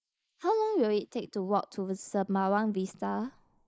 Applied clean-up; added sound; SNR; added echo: neural mask model Resemble Enhance denoiser.